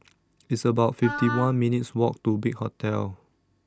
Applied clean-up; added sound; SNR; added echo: none; Wind instrument, woodwind instrument; 8 dB; none.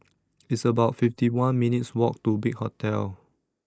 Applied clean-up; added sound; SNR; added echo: neural mask model Resemble Enhance denoiser.